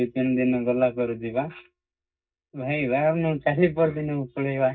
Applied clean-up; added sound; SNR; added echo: neural mask model DeepFilterNet 3.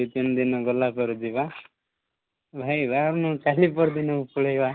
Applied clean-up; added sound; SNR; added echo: none; none; none; none.